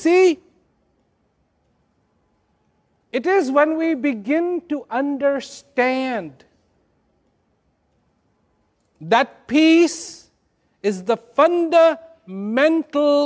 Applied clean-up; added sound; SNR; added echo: none; none; none; none.